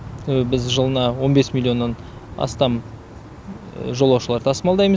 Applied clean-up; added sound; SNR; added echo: none; none; none; none.